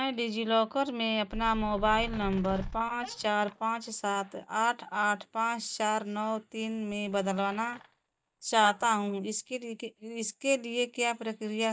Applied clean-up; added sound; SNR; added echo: neural mask model DeepFilterNet 3.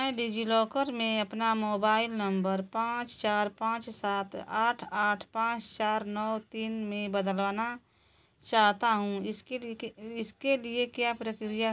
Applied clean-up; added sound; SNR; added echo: none; none; none; none.